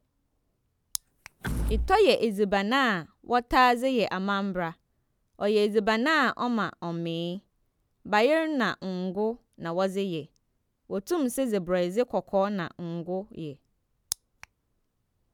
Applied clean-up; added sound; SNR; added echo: none; Door / Wood; 5 dB; none.